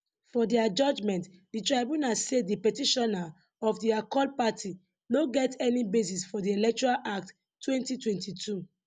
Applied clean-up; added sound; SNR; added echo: none; none; none; none.